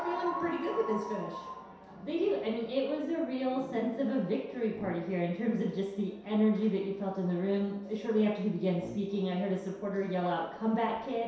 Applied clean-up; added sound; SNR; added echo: none; Brass instrument; 16 dB; reverberation time 0.7 s.